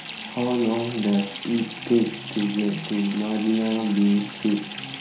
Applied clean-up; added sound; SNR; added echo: none; Fill (with liquid) / Bathtub (filling or washing); 12 dB; reverberation time 0.3 s.